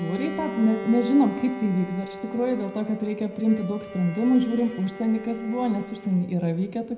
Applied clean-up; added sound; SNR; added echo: none; Bowed string instrument; 12 dB; reverberation time 0.8 s.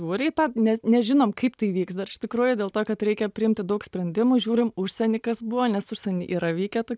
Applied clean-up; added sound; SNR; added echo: none; none; none; none.